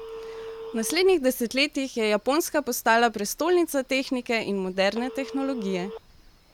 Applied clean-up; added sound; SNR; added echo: none; Telephone; 17 dB; none.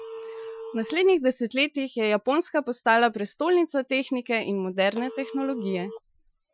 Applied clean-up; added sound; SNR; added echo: classical method Wiener filter.